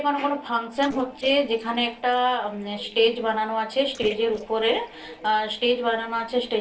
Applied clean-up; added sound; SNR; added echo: neural separator model SepFormer DNS4.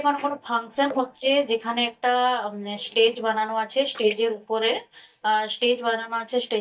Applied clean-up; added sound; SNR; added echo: neural mask model DeepFilterNet 3.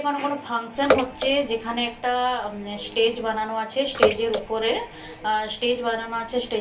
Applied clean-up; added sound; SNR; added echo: none; Bathtub (filling or washing) / Water / Splash, splatter; 5 dB; reverberation time 0.3 s.